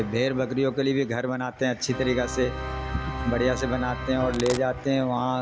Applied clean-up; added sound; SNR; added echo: none; Domestic sounds, home sounds + Organ; 9 dB; none.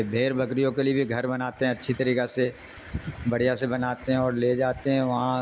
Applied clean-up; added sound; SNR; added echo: none; none; none; none.